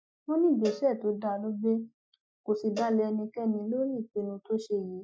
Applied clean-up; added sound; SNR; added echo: classical method Wiener filter.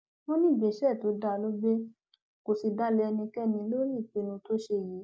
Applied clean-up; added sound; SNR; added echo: none; none; none; none.